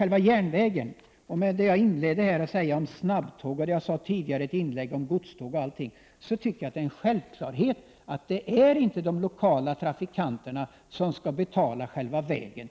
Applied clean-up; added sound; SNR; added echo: none; none; none; none.